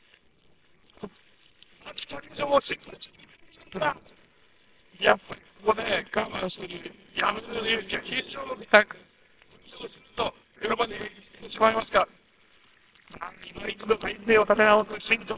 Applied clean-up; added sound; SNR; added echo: neural separator model SepFormer WHAMR!.